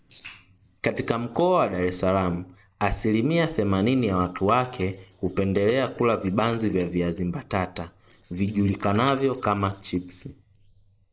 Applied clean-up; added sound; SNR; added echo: neural mask model Resemble Enhance denoiser.